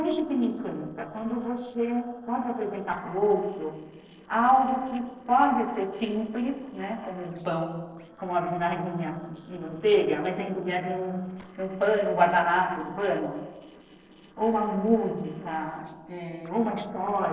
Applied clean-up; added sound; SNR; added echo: neural separator model SepFormer DNS4.